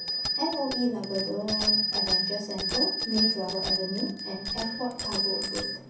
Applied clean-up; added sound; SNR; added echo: none; Bicycle bell; -2 dB; reverberation time 0.6 s.